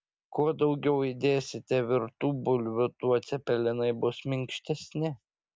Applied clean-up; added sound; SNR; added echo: none; none; none; none.